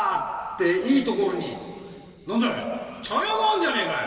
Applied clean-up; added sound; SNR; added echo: none; none; none; reverberation time 2.7 s.